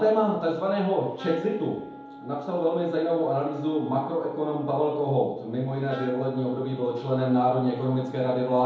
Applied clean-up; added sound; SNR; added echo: none; Wind instrument, woodwind instrument; 17 dB; reverberation time 2.0 s.